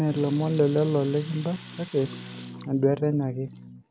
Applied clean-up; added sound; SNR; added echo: none; Electric guitar / Strum + Water tap, faucet; 15 dB; none.